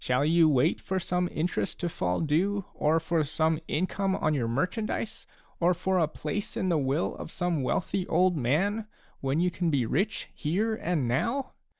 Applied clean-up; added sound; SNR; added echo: none; none; none; none.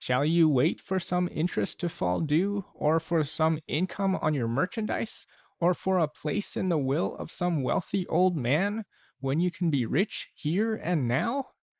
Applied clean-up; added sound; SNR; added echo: neural mask model Resemble Enhance denoiser.